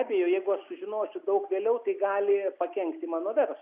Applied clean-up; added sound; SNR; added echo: none; none; none; none.